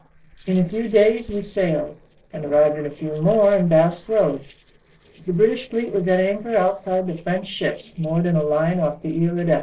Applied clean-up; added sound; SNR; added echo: neural separator model SepFormer DNS4.